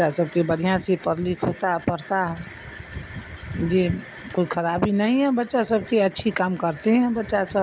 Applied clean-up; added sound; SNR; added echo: none; none; none; none.